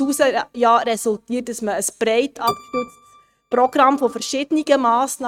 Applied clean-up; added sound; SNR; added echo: neural mask model RNNoise.